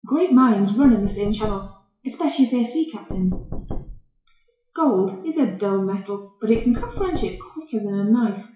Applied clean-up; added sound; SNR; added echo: classical method WPE with log-MMSE.